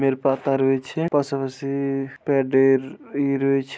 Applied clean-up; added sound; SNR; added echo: none; none; none; none.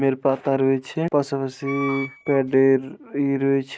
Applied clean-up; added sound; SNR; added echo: neural mask model RNNoise.